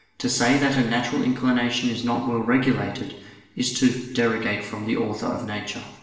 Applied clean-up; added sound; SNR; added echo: none; none; none; reverberation time 0.9 s.